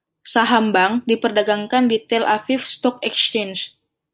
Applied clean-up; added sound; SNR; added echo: none; none; none; none.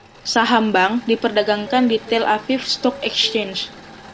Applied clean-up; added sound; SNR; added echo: none; Subway, metro, underground + Engine / Mechanisms; 17 dB; none.